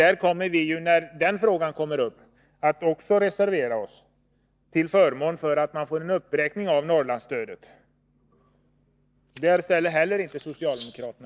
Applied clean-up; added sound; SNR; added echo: neural mask model DeepFilterNet 3.